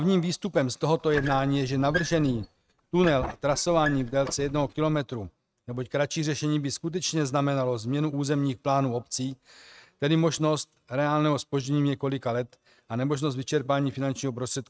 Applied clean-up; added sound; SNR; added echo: neural mask model RNNoise.